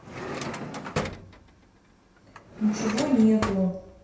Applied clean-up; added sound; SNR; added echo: none; Drawer open or close; 8 dB; reverberation time 0.7 s.